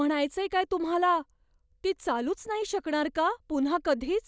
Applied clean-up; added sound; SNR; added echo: none; none; none; none.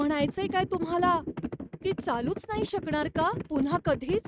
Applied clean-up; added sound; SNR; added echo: neural mask model RNNoise.